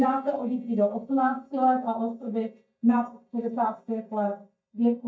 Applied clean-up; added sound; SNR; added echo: neural mask model DeepFilterNet 3.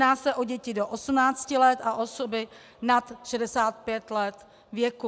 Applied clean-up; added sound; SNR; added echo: none; none; none; none.